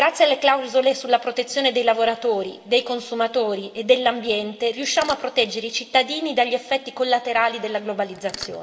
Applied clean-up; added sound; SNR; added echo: none; Mechanisms; 15 dB; reverberation time 2.7 s.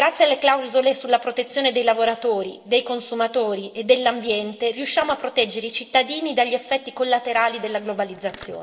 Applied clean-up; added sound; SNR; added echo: neural separator model SepFormer DNS4.